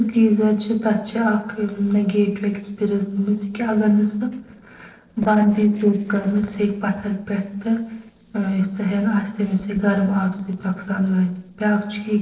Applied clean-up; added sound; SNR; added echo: neural separator model SepFormer DNS4.